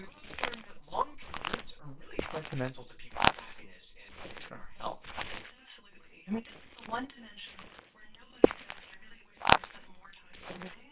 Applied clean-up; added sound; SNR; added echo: neural separator model SepFormer WHAMR!.